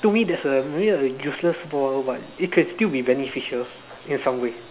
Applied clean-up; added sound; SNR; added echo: none; none; none; none.